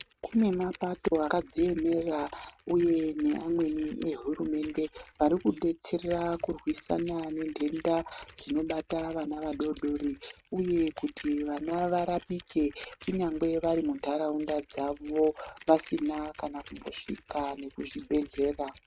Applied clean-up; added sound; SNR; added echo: neural mask model RNNoise.